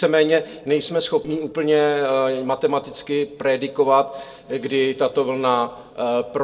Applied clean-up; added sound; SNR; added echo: neural separator model SepFormer DNS4.